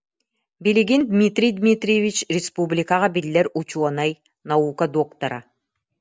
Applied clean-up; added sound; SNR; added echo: none; none; none; none.